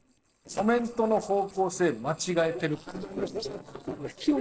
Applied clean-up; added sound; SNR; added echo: neural separator model SepFormer DNS4.